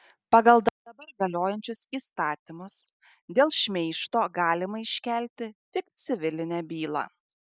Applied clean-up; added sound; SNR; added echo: none; none; none; none.